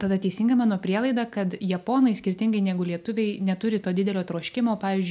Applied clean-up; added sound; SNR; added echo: none; none; none; none.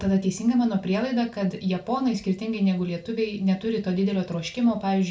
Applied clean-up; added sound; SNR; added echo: none; none; none; reverberation time 0.3 s.